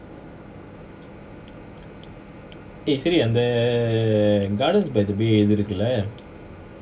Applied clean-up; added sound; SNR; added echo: none; Microwave oven; 19 dB; reverberation time 0.2 s.